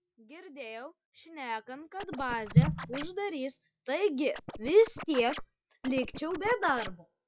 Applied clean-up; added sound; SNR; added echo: classical method log-MMSE.